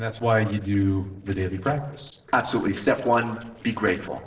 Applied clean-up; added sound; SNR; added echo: neural separator model SepFormer DNS4.